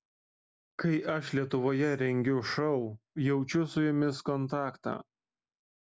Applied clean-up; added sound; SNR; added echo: none; none; none; none.